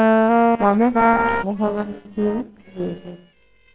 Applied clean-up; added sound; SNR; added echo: neural separator model SepFormer WHAMR!.